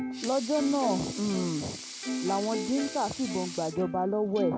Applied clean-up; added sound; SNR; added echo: none; Sink (filling or washing) / Water tap, faucet / Liquid + Plucked string instrument; 6 dB; none.